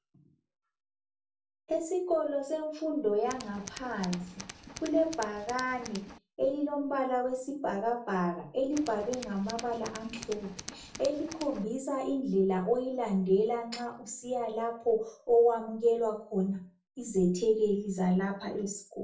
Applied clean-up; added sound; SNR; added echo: none; Tools; 14 dB; reverberation time 0.4 s.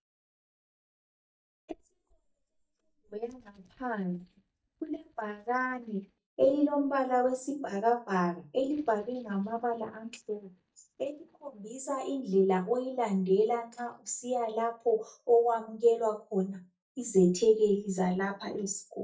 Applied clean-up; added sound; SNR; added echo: neural mask model DeepFilterNet 3.